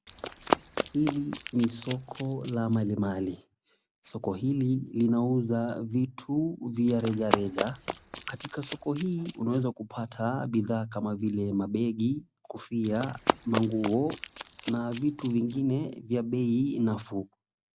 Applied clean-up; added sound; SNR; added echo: none; Run; 6 dB; none.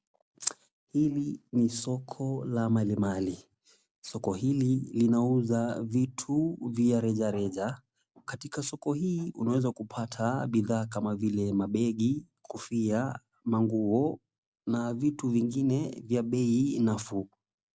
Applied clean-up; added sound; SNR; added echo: none; none; none; none.